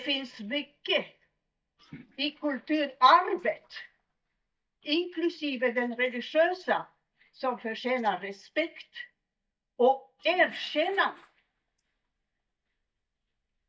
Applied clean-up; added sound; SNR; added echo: neural mask model DeepFilterNet 3.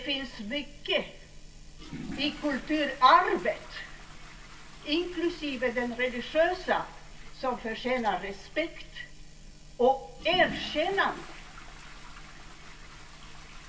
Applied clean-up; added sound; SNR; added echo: none; Toilet flush / Water; 18 dB; reverberation time 0.2 s.